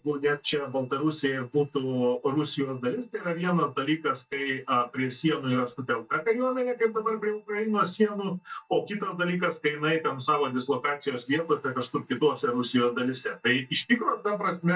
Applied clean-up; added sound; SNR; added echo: neural mask model DeepFilterNet 3.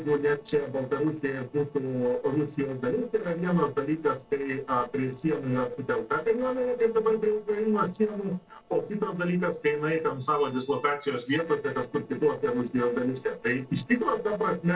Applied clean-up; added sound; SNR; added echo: neural separator model SepFormer DNS4.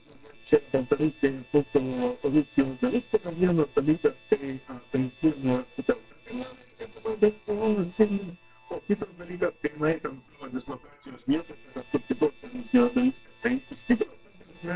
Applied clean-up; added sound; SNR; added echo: neural separator model SepFormer WHAMR!.